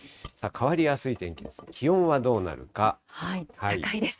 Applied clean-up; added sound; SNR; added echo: neural mask model RNNoise.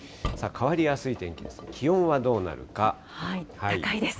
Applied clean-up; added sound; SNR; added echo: none; Engine; 13 dB; none.